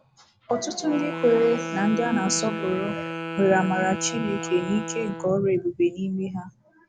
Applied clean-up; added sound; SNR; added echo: none; Wind instrument, woodwind instrument; 9 dB; none.